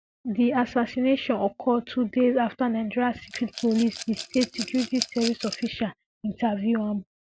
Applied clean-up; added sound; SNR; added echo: none; Rattle / Glass; 10 dB; none.